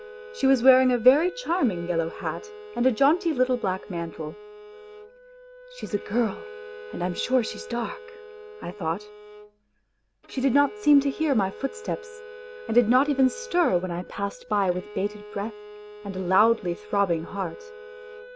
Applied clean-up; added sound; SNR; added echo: none; Wind instrument, woodwind instrument + Bowed string instrument; 15 dB; none.